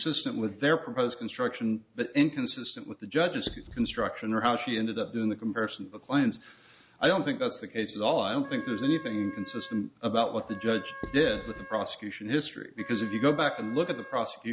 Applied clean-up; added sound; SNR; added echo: none; Wind instrument, woodwind instrument + Writing; 15 dB; none.